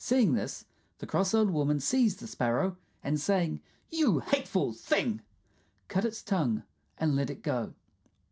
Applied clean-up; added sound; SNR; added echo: none; none; none; none.